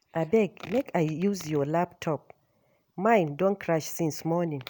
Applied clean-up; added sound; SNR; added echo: none; none; none; none.